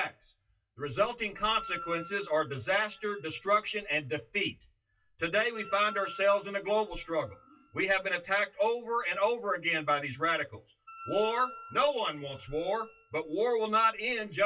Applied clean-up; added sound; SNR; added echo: classical method WPE with log-MMSE.